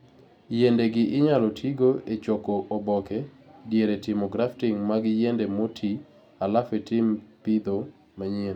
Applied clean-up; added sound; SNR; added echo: none; none; none; none.